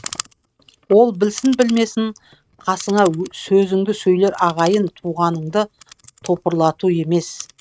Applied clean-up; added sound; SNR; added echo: neural mask model RNNoise.